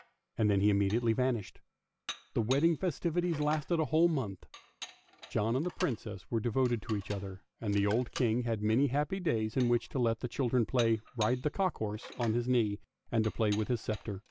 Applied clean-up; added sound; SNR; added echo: none; Dishes, pots, and pans; 19 dB; none.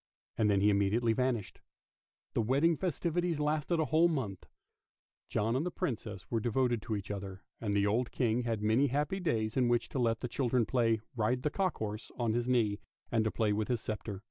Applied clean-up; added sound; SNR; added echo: none; none; none; none.